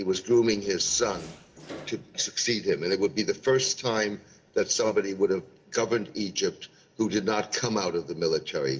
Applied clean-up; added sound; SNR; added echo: none; Door; 18 dB; reverberation time 0.2 s.